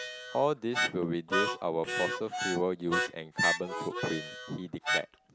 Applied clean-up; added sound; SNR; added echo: none; Harmonica; 1 dB; none.